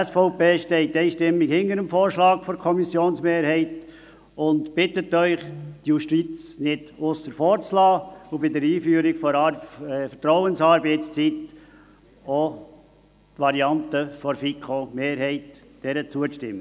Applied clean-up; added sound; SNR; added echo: none; none; none; none.